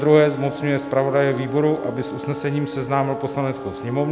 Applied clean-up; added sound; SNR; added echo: none; Wind instrument, woodwind instrument + Wind instrument, woodwind instrument; 11 dB; none.